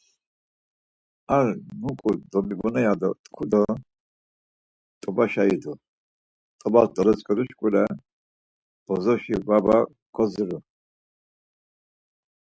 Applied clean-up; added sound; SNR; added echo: none; none; none; none.